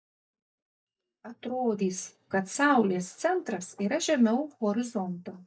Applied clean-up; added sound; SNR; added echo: neural mask model DeepFilterNet 3.